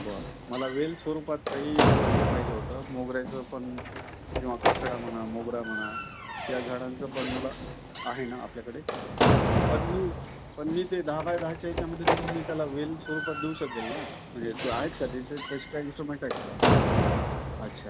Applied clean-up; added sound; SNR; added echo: none; Slam; -4 dB; none.